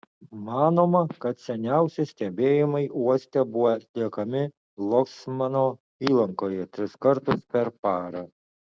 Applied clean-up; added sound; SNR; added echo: none; none; none; none.